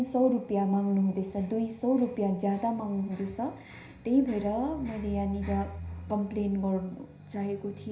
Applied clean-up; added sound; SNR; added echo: none; none; none; reverberation time 0.5 s.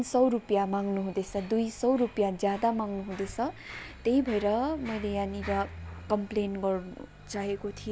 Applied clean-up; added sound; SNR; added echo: none; none; none; none.